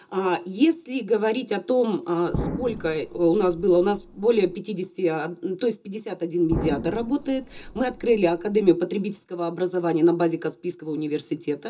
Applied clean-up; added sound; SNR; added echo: none; Explosion; 10 dB; reverberation time 0.2 s.